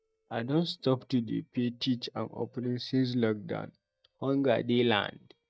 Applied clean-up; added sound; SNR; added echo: neural mask model DeepFilterNet 3.